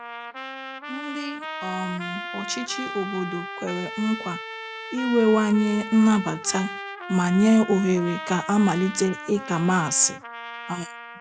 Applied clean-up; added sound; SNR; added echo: none; Trumpet; 10 dB; none.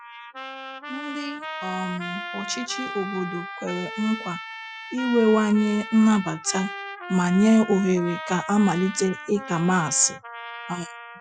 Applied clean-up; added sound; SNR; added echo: classical method Wiener filter.